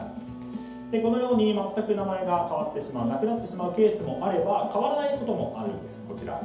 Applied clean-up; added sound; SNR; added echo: none; none; none; reverberation time 2.2 s.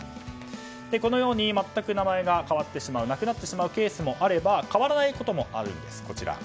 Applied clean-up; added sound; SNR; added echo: none; none; none; none.